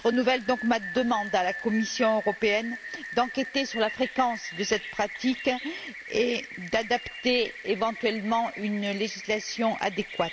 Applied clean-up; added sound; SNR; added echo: none; Rain; 12 dB; none.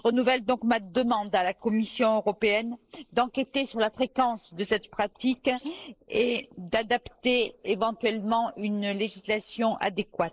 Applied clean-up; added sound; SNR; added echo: neural mask model Resemble Enhance denoiser.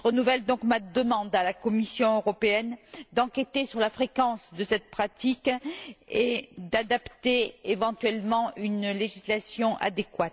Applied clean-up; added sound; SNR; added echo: none; none; none; none.